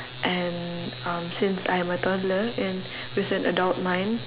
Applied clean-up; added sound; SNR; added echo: none; none; none; none.